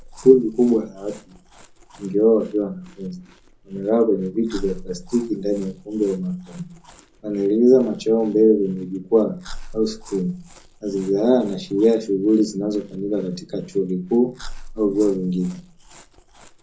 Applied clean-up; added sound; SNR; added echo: none; Chewing, mastication; 19 dB; reverberation time 0.4 s.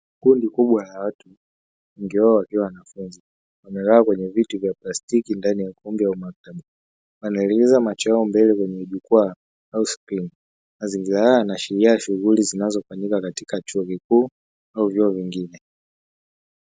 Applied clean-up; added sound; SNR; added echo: none; none; none; none.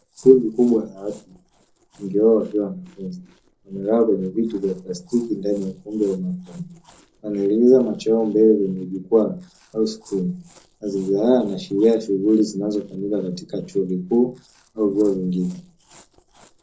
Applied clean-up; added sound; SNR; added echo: neural separator model SepFormer DNS4.